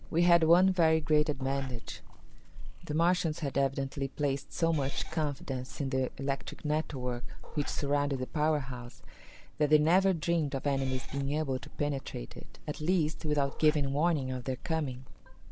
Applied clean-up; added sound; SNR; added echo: none; Meow / Purr; 2 dB; none.